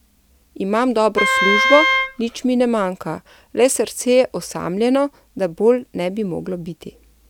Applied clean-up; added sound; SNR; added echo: none; Wind instrument, woodwind instrument; 0 dB; none.